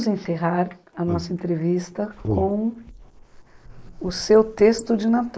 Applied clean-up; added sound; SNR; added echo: neural mask model Resemble Enhance denoiser.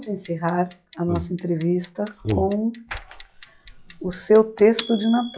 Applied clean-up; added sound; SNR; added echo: classical method log-MMSE.